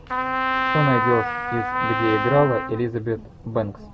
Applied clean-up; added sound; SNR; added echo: none; Trumpet; 1 dB; none.